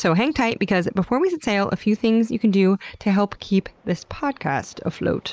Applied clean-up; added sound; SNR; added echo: neural mask model Resemble Enhance denoiser.